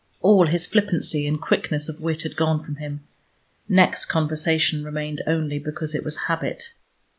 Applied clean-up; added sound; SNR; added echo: neural mask model Resemble Enhance denoiser.